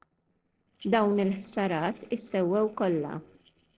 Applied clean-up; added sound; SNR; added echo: neural separator model SepFormer DNS4.